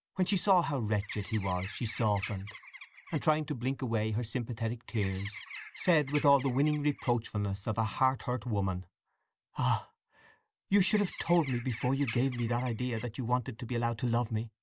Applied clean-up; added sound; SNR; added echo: none; Bird; 14 dB; none.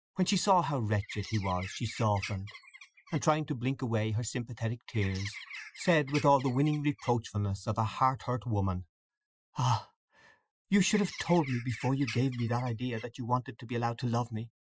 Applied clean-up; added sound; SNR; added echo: classical method Wiener filter.